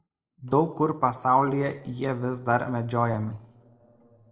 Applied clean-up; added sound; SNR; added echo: neural separator model SepFormer DNS4.